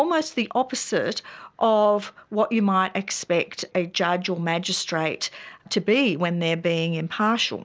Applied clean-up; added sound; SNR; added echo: none; none; none; none.